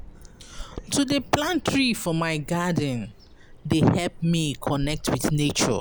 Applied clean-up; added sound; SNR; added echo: none; Bird vocalization, bird call, bird song; 16 dB; none.